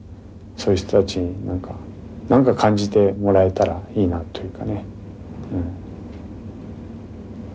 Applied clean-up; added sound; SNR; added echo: none; none; none; none.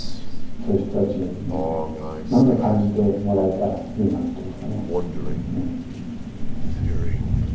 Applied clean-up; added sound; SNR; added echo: none; Crow; 1 dB; reverberation time 0.9 s.